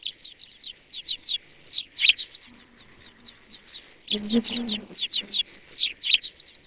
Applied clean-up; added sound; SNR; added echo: neural separator model SepFormer WHAMR!.